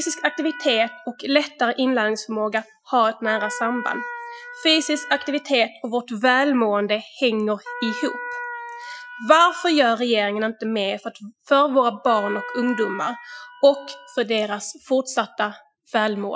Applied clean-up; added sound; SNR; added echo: classical method Wiener filter.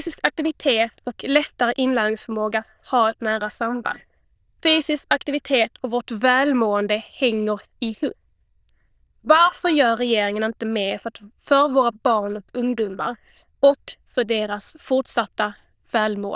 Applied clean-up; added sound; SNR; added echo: neural diffusion model UNIVERSE++.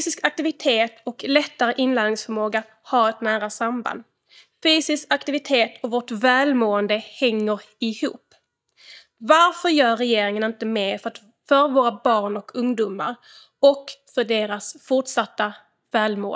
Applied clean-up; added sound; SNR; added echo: neural mask model DeepFilterNet 3.